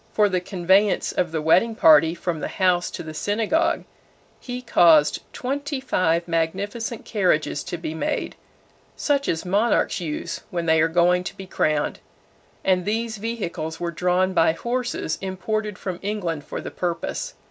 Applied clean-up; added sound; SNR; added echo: none; none; none; none.